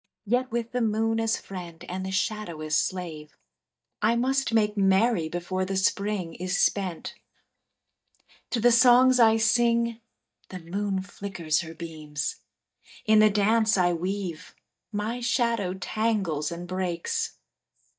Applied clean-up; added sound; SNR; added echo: neural mask model DeepFilterNet 3.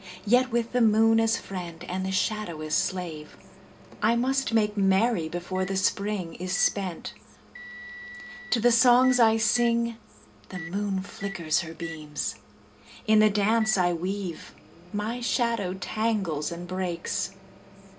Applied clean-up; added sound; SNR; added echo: none; Microwave oven; 20 dB; reverberation time 0.3 s.